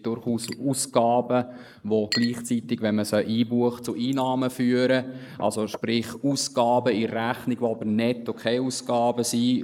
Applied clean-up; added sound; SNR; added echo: neural mask model Resemble Enhance denoiser.